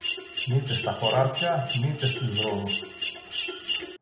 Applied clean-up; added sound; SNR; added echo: none; Mechanisms; 2 dB; reverberation time 0.8 s.